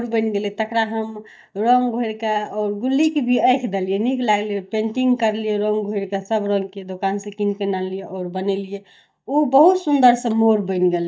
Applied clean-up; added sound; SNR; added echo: neural mask model DeepFilterNet 3.